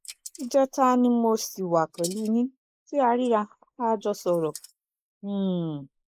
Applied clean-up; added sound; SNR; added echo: neural mask model Resemble Enhance denoiser.